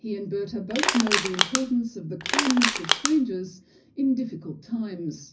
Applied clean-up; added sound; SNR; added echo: none; Crushing; -1 dB; reverberation time 0.4 s.